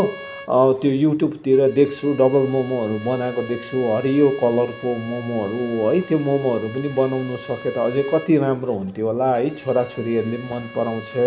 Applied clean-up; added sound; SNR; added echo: none; Bowed string instrument; 19 dB; none.